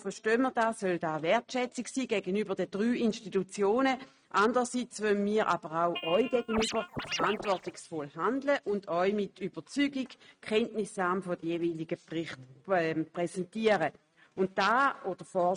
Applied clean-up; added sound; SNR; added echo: neural mask model RNNoise.